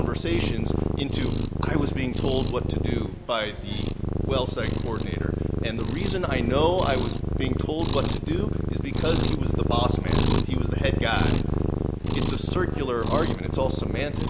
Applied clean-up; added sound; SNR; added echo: none; Cat; -4 dB; none.